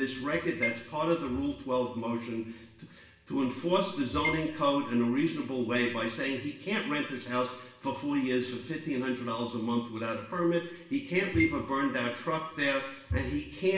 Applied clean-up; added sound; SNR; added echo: none; Marimba, xylophone; 10 dB; reverberation time 0.8 s.